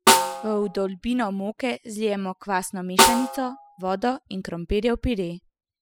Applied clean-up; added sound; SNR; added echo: classical method spectral subtraction.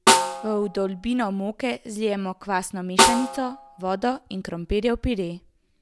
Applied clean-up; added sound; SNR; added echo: none; Snare drum; -1 dB; none.